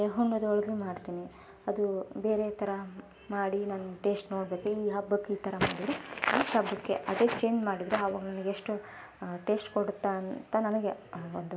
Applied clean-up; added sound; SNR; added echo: none; none; none; none.